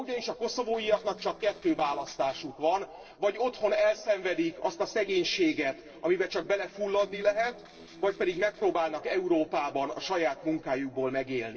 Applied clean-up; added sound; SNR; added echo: neural separator model SepFormer DNS4.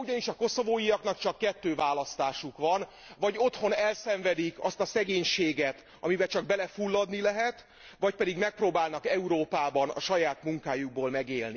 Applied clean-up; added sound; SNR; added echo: none; none; none; none.